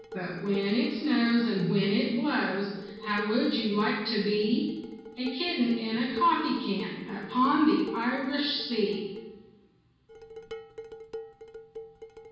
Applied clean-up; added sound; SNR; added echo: none; Dishes, pots, and pans; 16 dB; reverberation time 1.2 s.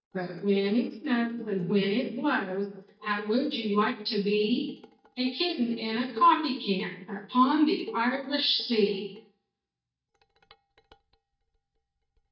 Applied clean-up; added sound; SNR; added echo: neural mask model DeepFilterNet 3.